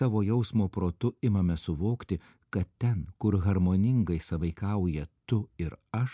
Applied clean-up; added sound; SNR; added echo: none; none; none; none.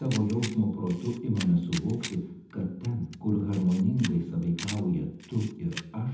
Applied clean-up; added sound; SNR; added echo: none; Camera; 16 dB; reverberation time 0.8 s.